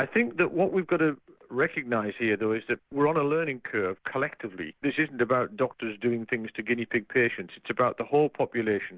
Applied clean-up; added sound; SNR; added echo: none; none; none; none.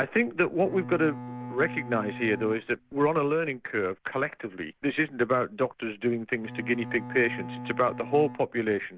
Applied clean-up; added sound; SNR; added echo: none; Bowed string instrument; 11 dB; none.